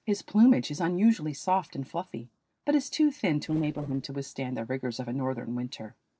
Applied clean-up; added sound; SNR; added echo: neural separator model SepFormer DNS4.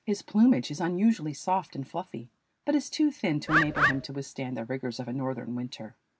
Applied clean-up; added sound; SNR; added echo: none; Bird; -3 dB; none.